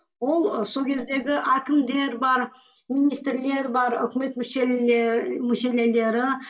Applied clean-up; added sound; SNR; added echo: none; none; none; reverberation time 0.2 s.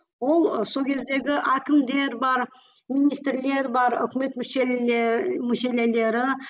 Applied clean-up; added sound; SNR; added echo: none; none; none; none.